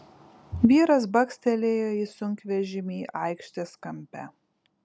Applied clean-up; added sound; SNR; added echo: none; none; none; none.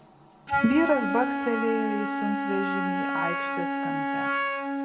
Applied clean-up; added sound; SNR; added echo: none; Wind instrument, woodwind instrument; 0 dB; reverberation time 1.2 s.